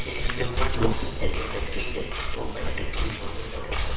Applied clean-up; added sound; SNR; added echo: neural separator model SepFormer WHAMR!.